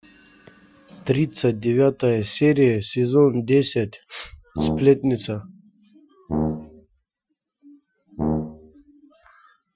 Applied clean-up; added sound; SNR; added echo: classical method Wiener filter.